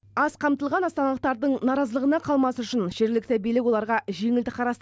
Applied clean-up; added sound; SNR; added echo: none; none; none; none.